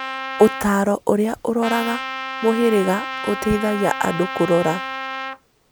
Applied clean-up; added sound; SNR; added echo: none; Trumpet; 8 dB; none.